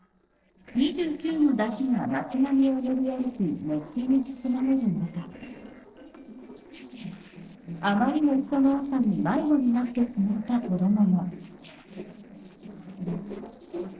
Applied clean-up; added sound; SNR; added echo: neural separator model SepFormer DNS4.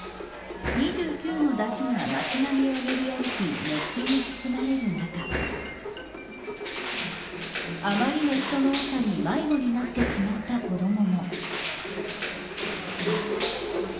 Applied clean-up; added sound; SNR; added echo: none; Crushing; 4 dB; reverberation time 0.8 s.